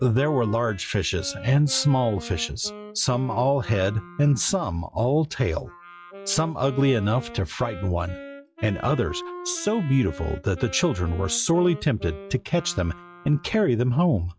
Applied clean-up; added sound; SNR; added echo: classical method log-MMSE.